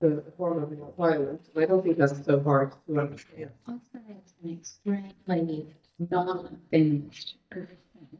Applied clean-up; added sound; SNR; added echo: neural mask model DeepFilterNet 3.